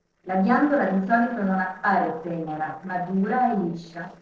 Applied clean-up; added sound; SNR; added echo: neural separator model SepFormer DNS4.